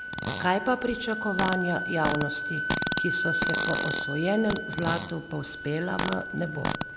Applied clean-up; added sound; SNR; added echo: none; Fart + Wind instrument, woodwind instrument; 1 dB; none.